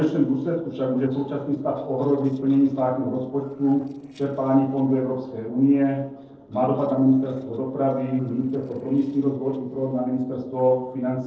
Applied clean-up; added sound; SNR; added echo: neural separator model SepFormer DNS4.